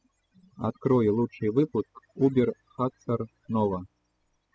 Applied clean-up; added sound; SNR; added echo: classical method spectral subtraction.